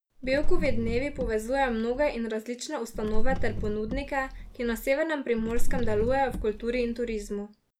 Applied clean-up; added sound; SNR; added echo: none; Car; -2 dB; none.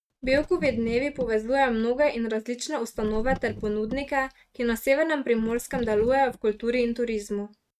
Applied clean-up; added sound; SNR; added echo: neural mask model RNNoise.